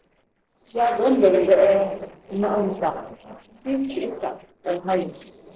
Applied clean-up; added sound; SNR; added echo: neural separator model SepFormer DNS4.